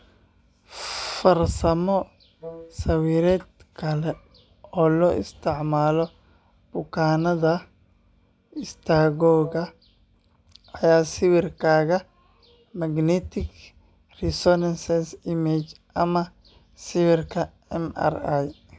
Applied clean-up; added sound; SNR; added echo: none; Wind instrument, woodwind instrument; 18 dB; none.